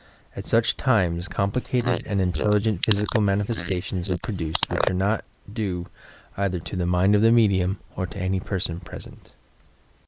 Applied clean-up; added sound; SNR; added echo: neural mask model Resemble Enhance denoiser.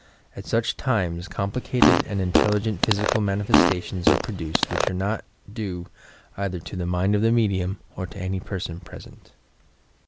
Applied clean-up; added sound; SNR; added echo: none; Fart; -3 dB; none.